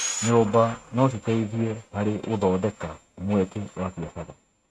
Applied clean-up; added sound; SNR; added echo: neural mask model RNNoise.